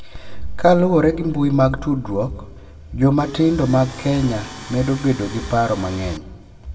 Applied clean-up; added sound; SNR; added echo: none; Tools; 18 dB; reverberation time 1.0 s.